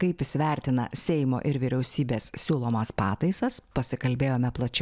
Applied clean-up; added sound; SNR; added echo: none; none; none; none.